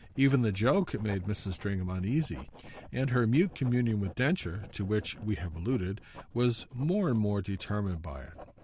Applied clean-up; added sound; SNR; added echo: none; Writing; 19 dB; none.